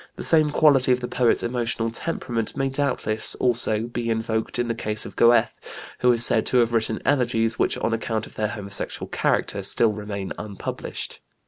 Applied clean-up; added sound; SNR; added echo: none; none; none; none.